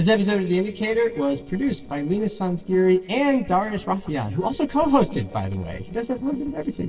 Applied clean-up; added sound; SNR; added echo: neural separator model SepFormer DNS4.